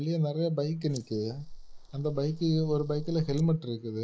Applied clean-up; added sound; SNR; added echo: neural mask model Resemble Enhance denoiser.